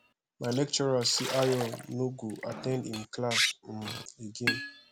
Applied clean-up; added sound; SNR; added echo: none; Liquid; 5 dB; none.